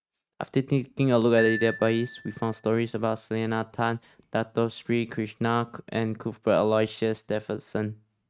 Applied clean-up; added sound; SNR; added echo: neural mask model RNNoise.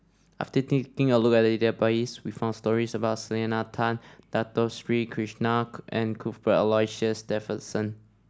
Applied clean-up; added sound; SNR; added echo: none; none; none; none.